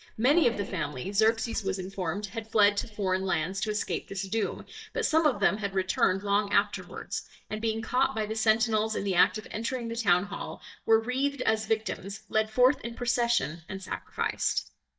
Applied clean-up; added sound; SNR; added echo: neural mask model DeepFilterNet 3.